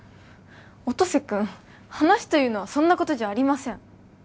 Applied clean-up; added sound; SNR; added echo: none; none; none; none.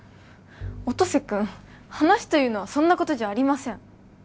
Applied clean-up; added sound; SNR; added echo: none; Bowed string instrument; 19 dB; none.